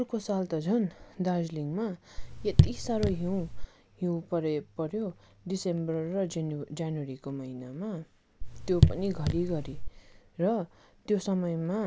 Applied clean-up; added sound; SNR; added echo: none; Raindrop / Drip; -5 dB; none.